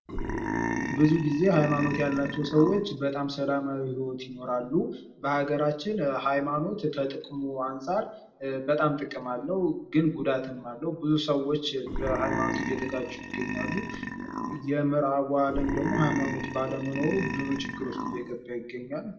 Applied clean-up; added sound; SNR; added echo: none; Burping, eructation; 4 dB; reverberation time 0.5 s.